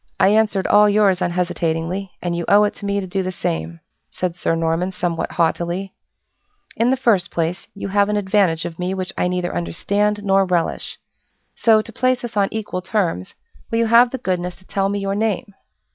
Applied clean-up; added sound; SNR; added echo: none; none; none; none.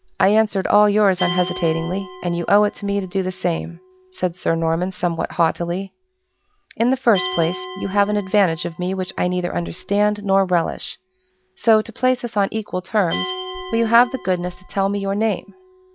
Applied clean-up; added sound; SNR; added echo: none; Glass; 15 dB; none.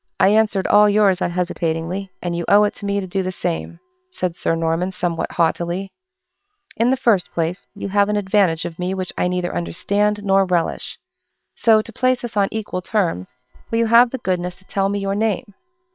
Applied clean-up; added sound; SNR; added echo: neural separator model SepFormer WHAM!.